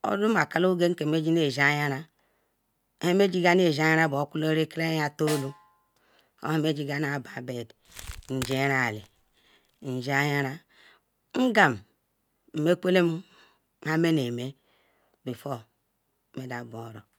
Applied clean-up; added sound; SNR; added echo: none; Crackle + Snare drum; 16 dB; none.